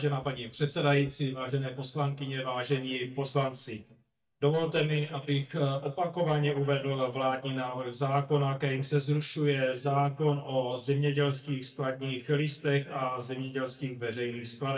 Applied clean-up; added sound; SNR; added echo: neural mask model DeepFilterNet 3.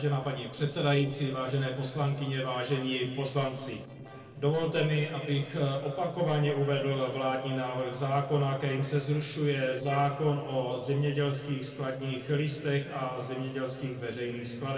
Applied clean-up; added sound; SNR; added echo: neural separator model SepFormer DNS4.